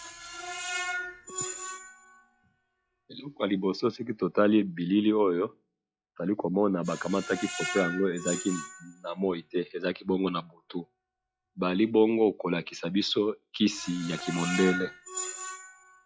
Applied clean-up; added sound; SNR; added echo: classical method log-MMSE.